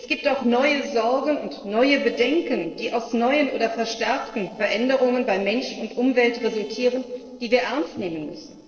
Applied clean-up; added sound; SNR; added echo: neural separator model SepFormer DNS4.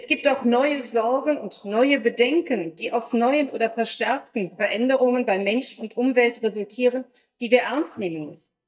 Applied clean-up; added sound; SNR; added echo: neural mask model DeepFilterNet 3.